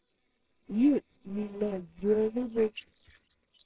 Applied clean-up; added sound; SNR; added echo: neural separator model SepFormer WHAMR!.